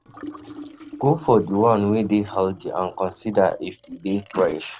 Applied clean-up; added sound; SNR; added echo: neural separator model SepFormer DNS4.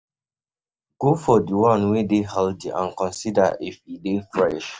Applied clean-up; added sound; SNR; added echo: none; none; none; none.